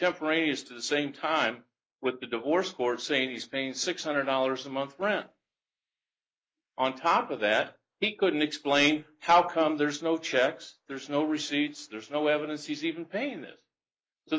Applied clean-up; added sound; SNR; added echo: neural mask model Resemble Enhance denoiser.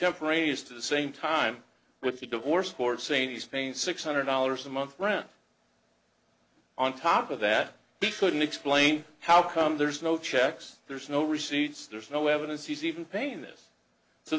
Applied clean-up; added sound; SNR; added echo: neural separator model SepFormer DNS4.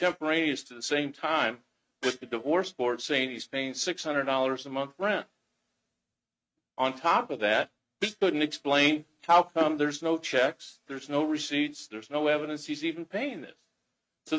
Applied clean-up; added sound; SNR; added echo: neural mask model RNNoise.